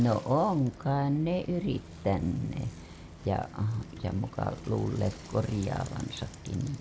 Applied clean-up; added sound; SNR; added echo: none; Bicycle; 16 dB; none.